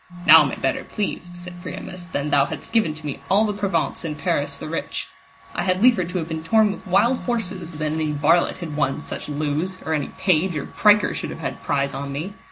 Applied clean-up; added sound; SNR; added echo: none; Telephone; 14 dB; none.